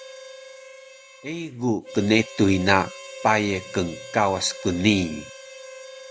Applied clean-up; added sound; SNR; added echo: none; Harmonica; 16 dB; none.